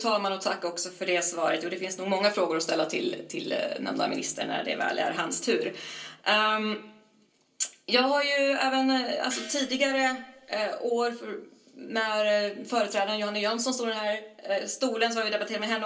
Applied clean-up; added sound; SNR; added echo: neural separator model SepFormer DNS4.